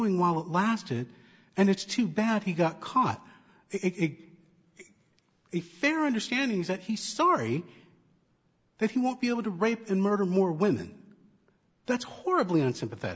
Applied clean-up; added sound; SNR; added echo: none; none; none; none.